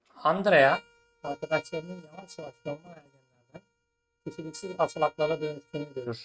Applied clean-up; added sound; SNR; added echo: neural mask model RNNoise.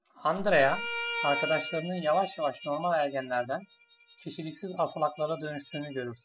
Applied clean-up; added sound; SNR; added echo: classical method spectral subtraction.